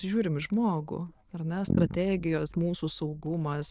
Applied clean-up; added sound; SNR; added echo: neural diffusion model UNIVERSE++.